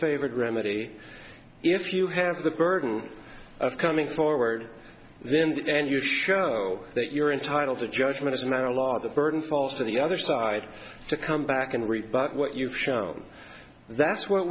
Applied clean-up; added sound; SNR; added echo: none; none; none; none.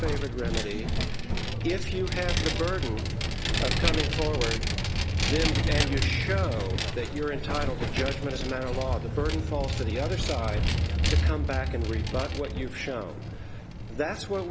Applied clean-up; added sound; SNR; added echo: none; Vehicle; -5 dB; none.